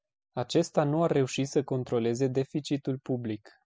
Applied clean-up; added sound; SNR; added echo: none; none; none; none.